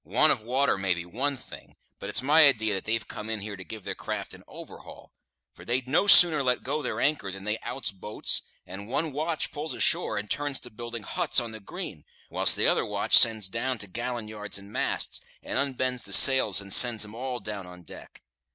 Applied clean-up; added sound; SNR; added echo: none; none; none; none.